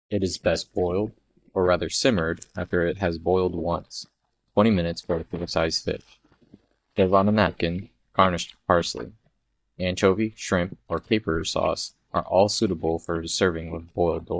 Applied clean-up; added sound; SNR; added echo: neural mask model DeepFilterNet 3.